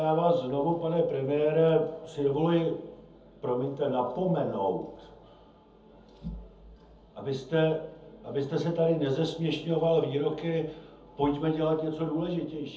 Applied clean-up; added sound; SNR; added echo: none; none; none; reverberation time 0.6 s.